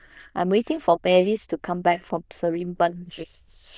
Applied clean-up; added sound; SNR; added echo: neural diffusion model UNIVERSE++.